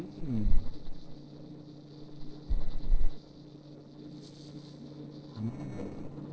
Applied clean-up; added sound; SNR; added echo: neural separator model SepFormer DNS4.